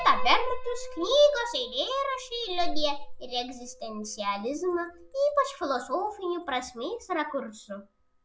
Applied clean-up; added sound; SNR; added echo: none; Piano; 5 dB; none.